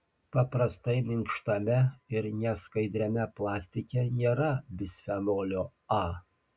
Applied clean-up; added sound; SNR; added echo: none; none; none; none.